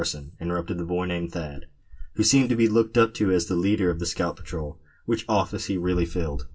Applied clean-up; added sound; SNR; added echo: none; none; none; reverberation time 0.2 s.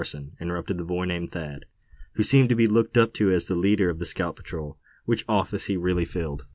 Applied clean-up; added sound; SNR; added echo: none; none; none; none.